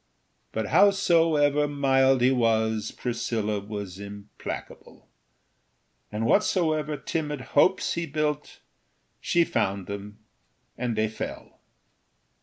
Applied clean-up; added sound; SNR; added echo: none; none; none; none.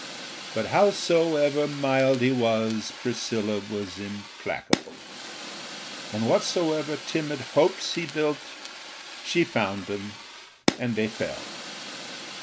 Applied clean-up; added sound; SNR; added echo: none; Fire; 9 dB; none.